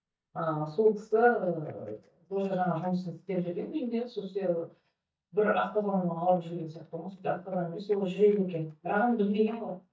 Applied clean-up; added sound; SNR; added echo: neural mask model DeepFilterNet 3.